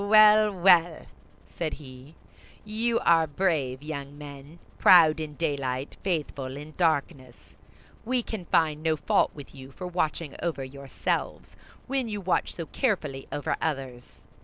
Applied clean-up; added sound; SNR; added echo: none; none; none; none.